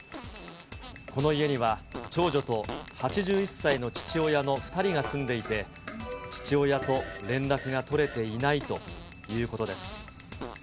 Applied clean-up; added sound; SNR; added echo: none; Fart; 14 dB; none.